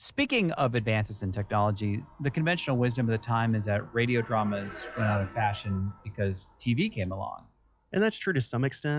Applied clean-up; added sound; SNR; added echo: classical method log-MMSE.